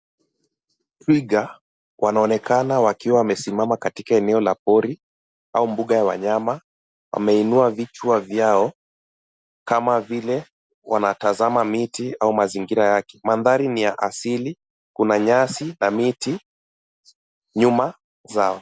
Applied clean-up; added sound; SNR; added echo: none; none; none; none.